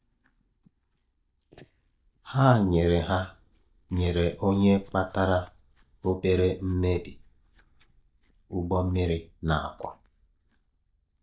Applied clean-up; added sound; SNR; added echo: neural mask model DeepFilterNet 3.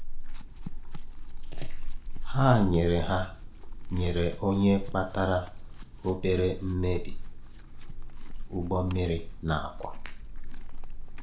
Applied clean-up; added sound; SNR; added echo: none; Chewing, mastication / Livestock, farm animals, working animals; 2 dB; reverberation time 0.4 s.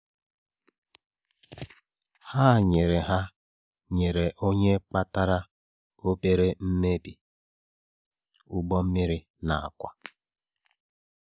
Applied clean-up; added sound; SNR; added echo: none; none; none; none.